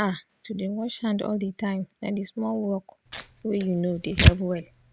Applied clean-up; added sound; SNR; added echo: none; Tearing; -4 dB; none.